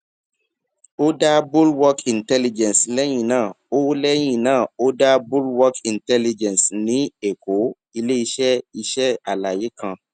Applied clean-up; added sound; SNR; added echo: none; none; none; none.